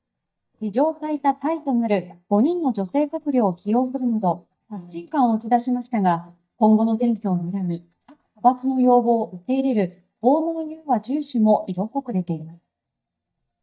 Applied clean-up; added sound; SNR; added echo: neural mask model DeepFilterNet 3.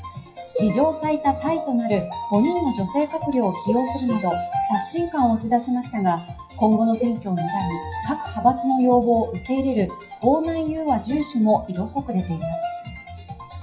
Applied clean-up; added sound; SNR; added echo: classical method WPE with log-MMSE.